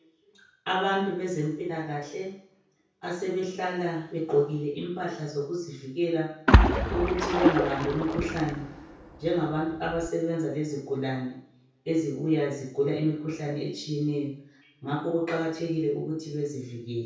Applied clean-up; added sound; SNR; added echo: none; Splash, splatter; -4 dB; reverberation time 0.6 s.